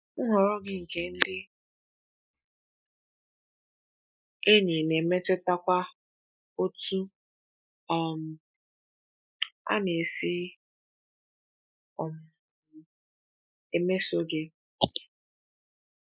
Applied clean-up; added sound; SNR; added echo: neural mask model Resemble Enhance denoiser.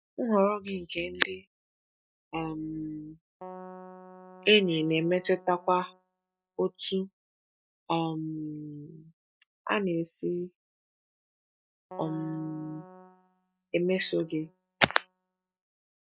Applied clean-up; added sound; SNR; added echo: neural mask model DeepFilterNet 3.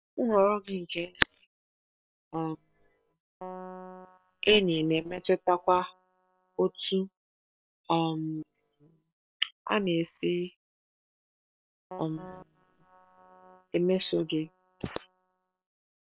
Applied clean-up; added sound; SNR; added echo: neural separator model SepFormer WHAM!.